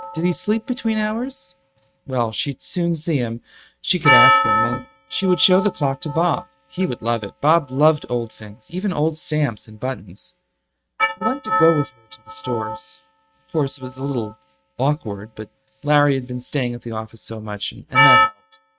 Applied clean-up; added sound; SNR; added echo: neural mask model RNNoise.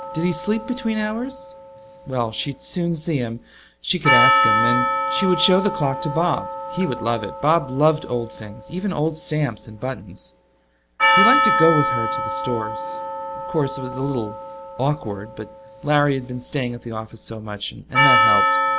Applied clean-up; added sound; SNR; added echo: none; Percussion; 0 dB; none.